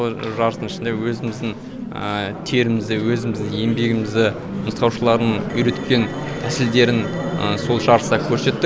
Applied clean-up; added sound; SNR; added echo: none; Organ; 14 dB; none.